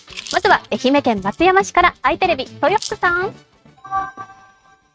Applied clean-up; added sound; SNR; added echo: neural mask model RNNoise.